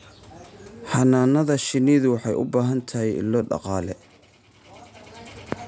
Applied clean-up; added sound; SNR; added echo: none; none; none; none.